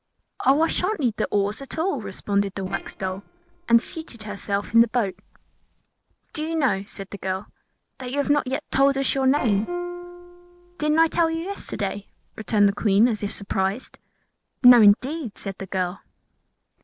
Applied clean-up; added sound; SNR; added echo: neural separator model SepFormer DNS4.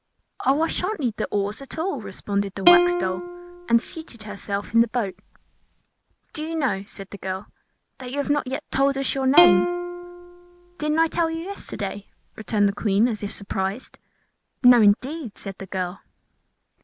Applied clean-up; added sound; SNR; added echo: none; Plucked string instrument; 0 dB; none.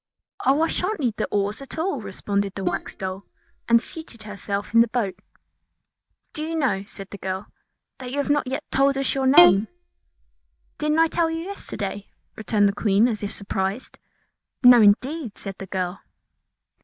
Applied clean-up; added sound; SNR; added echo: neural mask model DeepFilterNet 3.